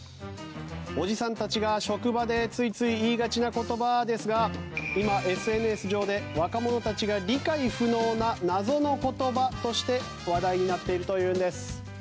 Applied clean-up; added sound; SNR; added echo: none; none; none; none.